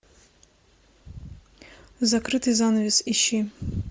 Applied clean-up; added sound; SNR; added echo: none; none; none; none.